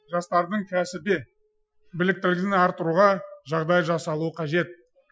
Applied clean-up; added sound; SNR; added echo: classical method Wiener filter.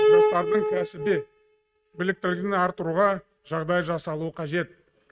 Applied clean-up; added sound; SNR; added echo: neural mask model RNNoise.